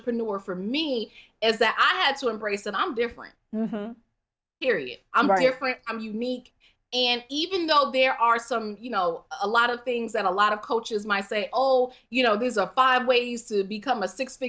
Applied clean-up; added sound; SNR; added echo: none; none; none; none.